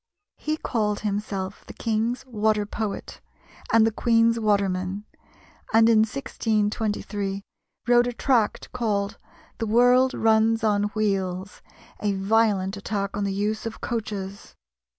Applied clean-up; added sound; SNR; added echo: none; none; none; none.